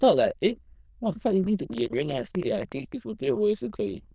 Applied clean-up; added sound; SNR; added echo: neural diffusion model UNIVERSE++.